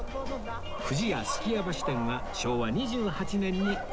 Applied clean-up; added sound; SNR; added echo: none; Dog; 5 dB; none.